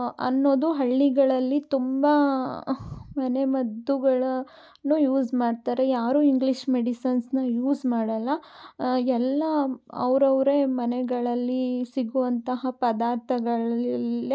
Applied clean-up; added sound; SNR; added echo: none; none; none; none.